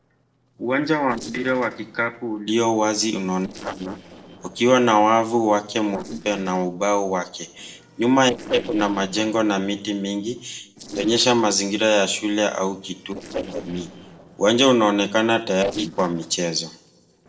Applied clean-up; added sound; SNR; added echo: neural separator model SepFormer DNS4.